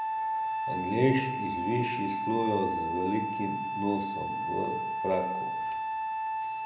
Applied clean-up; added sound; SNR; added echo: none; Wind instrument, woodwind instrument; 0 dB; reverberation time 0.5 s.